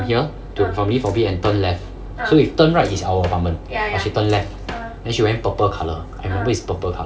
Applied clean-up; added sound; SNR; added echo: none; Drawer open or close; 19 dB; reverberation time 2.1 s.